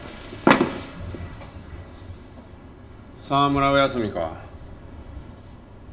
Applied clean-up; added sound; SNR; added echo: none; Thunder; 15 dB; reverberation time 0.5 s.